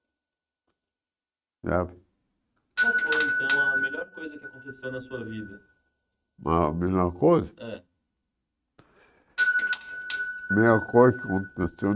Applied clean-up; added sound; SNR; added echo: neural mask model RNNoise.